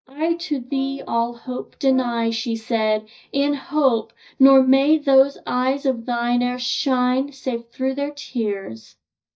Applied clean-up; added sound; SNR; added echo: neural mask model DeepFilterNet 3.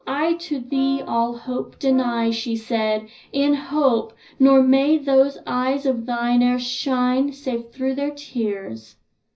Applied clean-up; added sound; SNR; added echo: none; Brass instrument; 19 dB; reverberation time 0.4 s.